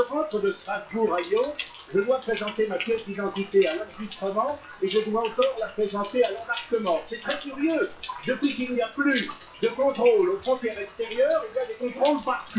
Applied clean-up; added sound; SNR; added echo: classical method WPE with log-MMSE.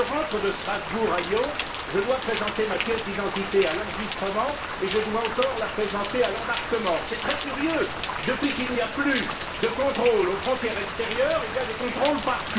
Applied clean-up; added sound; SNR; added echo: none; Rain; 5 dB; reverberation time 0.9 s.